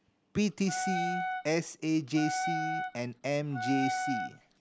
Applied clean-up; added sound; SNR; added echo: none; Wind instrument, woodwind instrument; 2 dB; none.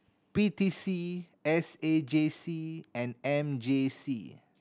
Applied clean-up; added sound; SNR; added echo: none; none; none; none.